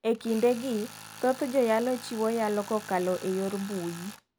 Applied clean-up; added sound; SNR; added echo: none; Tools; 17 dB; none.